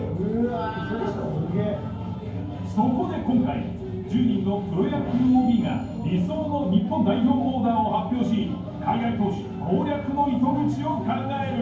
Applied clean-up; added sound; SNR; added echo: none; none; none; reverberation time 0.9 s.